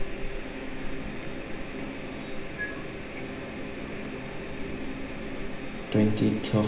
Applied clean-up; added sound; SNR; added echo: none; Squeak / Walk, footsteps; 4 dB; reverberation time 0.8 s.